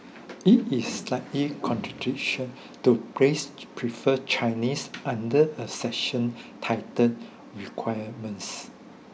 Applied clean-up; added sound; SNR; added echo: none; none; none; none.